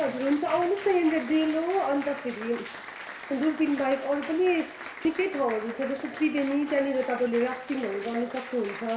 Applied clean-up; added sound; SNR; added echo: none; Applause; 13 dB; reverberation time 0.7 s.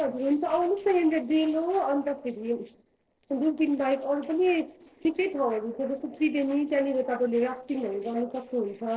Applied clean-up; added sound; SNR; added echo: neural separator model SepFormer DNS4.